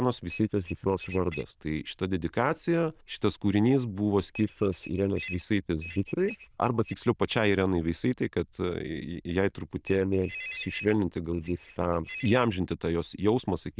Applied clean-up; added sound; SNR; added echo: neural diffusion model UNIVERSE++.